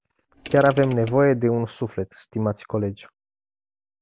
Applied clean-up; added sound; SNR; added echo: none; Mechanisms / Car; 15 dB; none.